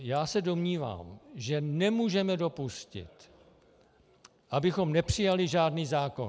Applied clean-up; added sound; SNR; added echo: none; none; none; none.